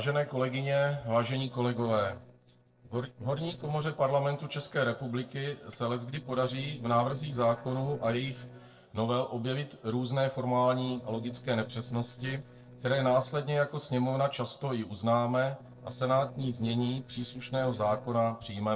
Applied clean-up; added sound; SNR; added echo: neural separator model SepFormer DNS4.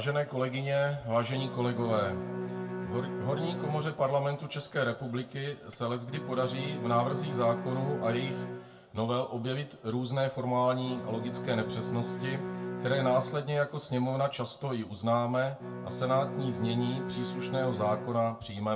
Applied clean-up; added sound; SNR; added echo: none; Bowed string instrument; 8 dB; reverberation time 0.2 s.